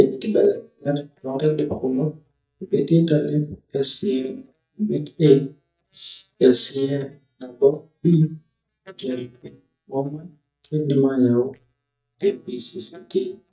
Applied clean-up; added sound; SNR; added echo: neural mask model DeepFilterNet 3.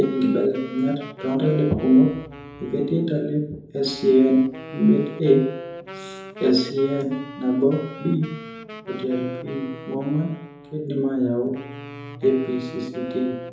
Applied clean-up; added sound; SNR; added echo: none; Wind instrument, woodwind instrument; 15 dB; reverberation time 2.6 s.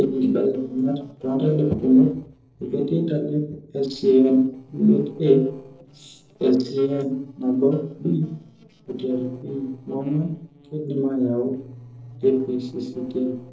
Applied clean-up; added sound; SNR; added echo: neural separator model SepFormer DNS4.